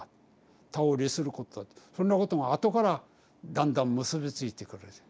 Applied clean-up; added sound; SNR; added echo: none; none; none; none.